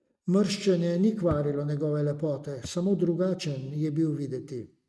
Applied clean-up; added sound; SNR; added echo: neural mask model RNNoise.